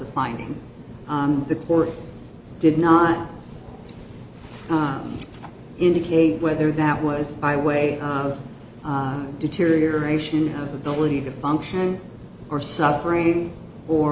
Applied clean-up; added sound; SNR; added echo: none; none; none; none.